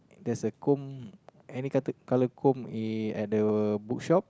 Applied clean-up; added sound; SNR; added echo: none; none; none; none.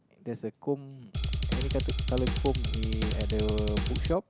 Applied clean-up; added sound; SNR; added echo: none; Drum kit; -5 dB; none.